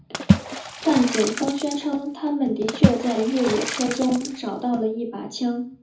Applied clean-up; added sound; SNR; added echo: none; Water / Splash, splatter; 1 dB; reverberation time 0.4 s.